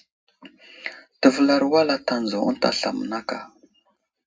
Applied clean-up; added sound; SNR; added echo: none; none; none; reverberation time 0.3 s.